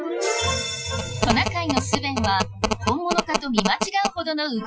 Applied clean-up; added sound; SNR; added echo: classical method Wiener filter.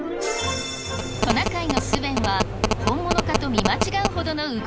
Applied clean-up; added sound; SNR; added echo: none; Telephone; -1 dB; none.